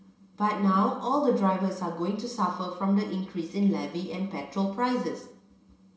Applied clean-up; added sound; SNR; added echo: none; none; none; reverberation time 0.2 s.